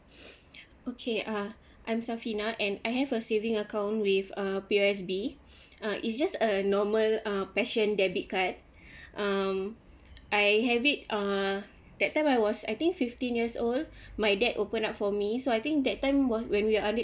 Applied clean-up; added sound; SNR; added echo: none; none; none; none.